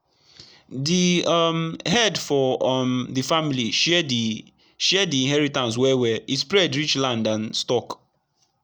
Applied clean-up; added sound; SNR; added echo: none; none; none; none.